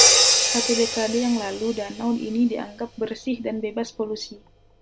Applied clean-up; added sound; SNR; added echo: none; Crash cymbal; -2 dB; none.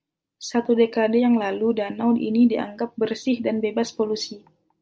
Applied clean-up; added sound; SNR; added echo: none; none; none; none.